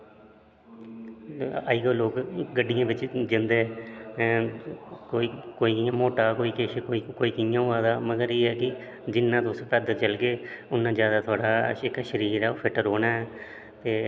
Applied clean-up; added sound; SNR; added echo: none; none; none; none.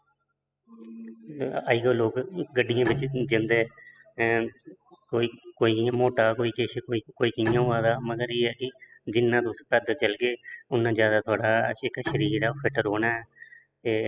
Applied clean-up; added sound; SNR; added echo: classical method spectral subtraction.